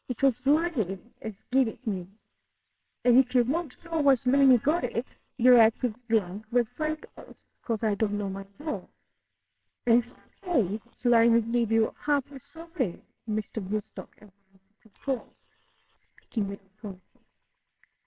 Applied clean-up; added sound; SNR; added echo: neural separator model SepFormer WHAMR!.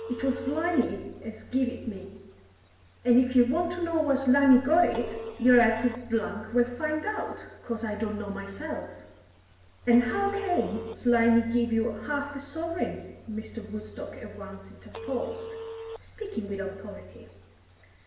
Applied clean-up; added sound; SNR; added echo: none; Telephone; 16 dB; reverberation time 0.9 s.